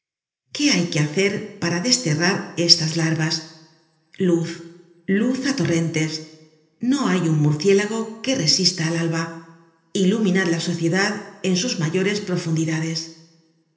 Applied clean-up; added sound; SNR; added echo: none; none; none; reverberation time 0.8 s.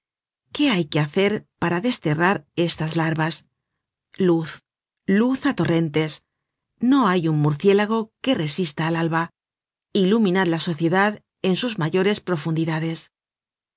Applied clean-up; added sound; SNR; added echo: none; none; none; none.